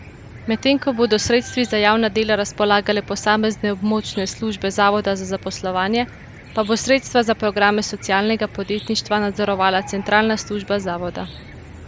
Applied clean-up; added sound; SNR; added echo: none; Cricket / Chicken, rooster; 17 dB; none.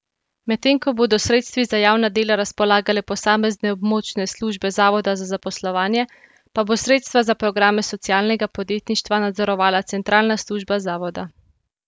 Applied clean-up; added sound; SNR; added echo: none; none; none; none.